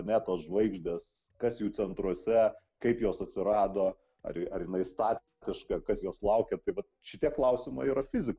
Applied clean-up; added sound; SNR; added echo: none; none; none; none.